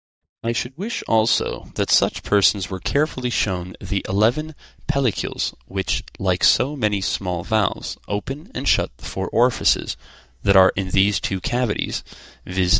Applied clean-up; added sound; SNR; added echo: neural mask model DeepFilterNet 3.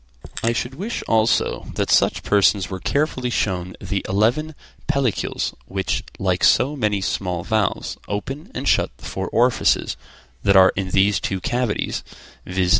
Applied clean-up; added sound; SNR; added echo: none; Crackle; 13 dB; none.